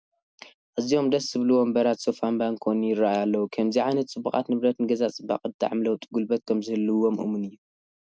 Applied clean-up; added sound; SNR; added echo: none; none; none; none.